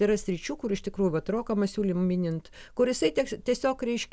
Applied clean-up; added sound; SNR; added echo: none; none; none; none.